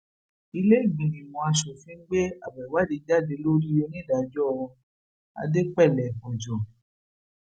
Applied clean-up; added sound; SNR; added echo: none; none; none; none.